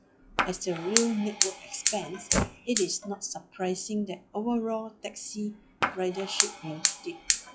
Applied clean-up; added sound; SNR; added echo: classical method log-MMSE.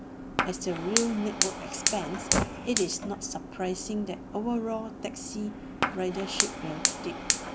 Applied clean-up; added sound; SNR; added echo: none; Fire; -1 dB; none.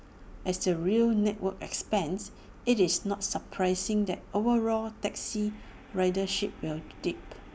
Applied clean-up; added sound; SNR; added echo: none; none; none; none.